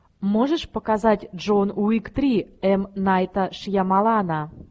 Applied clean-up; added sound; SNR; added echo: none; none; none; none.